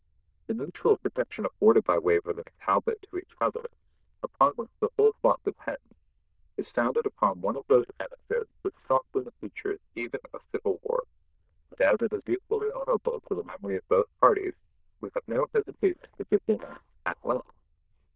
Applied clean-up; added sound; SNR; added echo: neural diffusion model UNIVERSE++.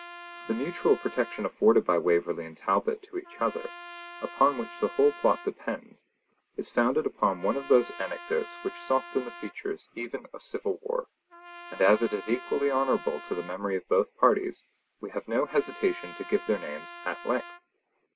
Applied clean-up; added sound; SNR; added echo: none; Trumpet; 17 dB; none.